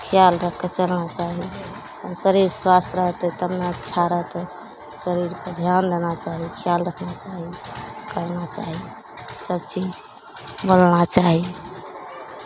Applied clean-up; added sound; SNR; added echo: none; none; none; none.